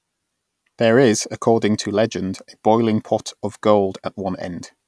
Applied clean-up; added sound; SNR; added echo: none; none; none; none.